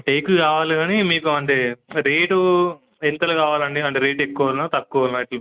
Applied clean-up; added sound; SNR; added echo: none; none; none; none.